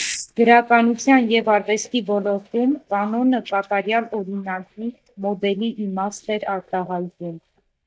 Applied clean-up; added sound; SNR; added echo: neural mask model DeepFilterNet 3.